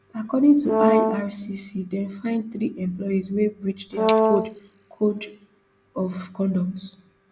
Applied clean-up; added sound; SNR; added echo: none; Brass instrument + Bicycle bell; -3 dB; none.